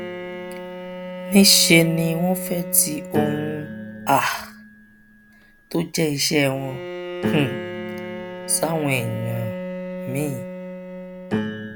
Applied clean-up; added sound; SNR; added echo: none; Piano + Bowed string instrument; 7 dB; none.